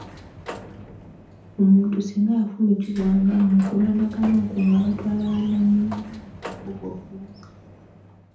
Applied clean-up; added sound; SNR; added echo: none; Sliding door; 17 dB; reverberation time 0.6 s.